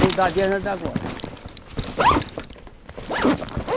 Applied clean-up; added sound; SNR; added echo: none; Zipper (clothing); -3 dB; none.